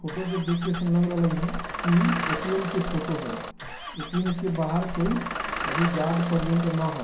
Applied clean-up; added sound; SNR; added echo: none; Engine starting / Bus; 6 dB; reverberation time 0.5 s.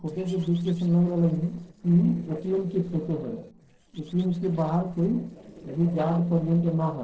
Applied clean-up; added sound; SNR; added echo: neural separator model SepFormer DNS4.